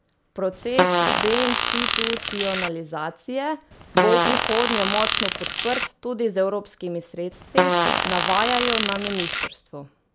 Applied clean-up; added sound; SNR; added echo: none; Fart; -4 dB; none.